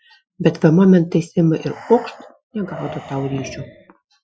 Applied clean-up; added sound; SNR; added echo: classical method Wiener filter.